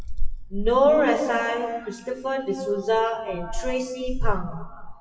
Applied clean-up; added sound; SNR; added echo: classical method WPE with log-MMSE.